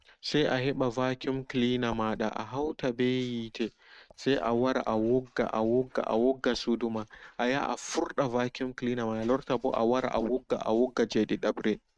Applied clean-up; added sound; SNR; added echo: neural mask model RNNoise.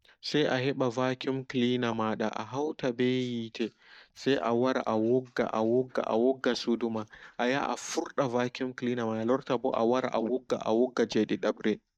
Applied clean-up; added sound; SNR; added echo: neural mask model DeepFilterNet 3.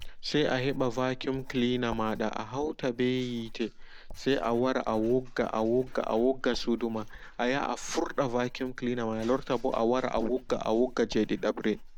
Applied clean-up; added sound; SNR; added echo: none; Writing; 12 dB; none.